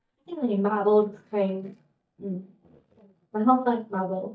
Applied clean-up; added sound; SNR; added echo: neural mask model DeepFilterNet 3.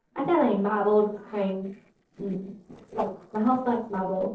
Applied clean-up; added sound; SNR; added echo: neural separator model SepFormer DNS4.